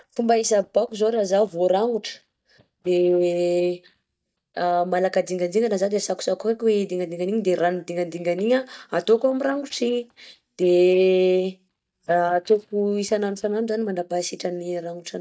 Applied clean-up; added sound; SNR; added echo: neural mask model DeepFilterNet 3.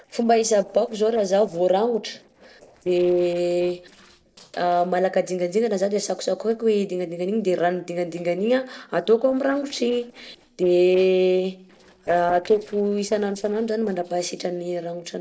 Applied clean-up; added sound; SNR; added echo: neural separator model SepFormer DNS4.